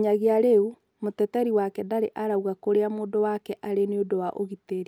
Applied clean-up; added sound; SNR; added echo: none; none; none; none.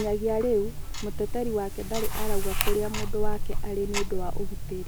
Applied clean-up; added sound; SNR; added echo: none; Tick-tock; -4 dB; none.